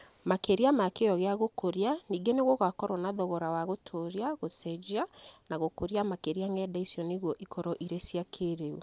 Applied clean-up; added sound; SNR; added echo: none; none; none; none.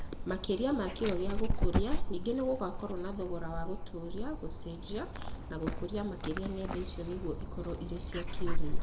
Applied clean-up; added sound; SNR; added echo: none; Dog; -4 dB; reverberation time 1.3 s.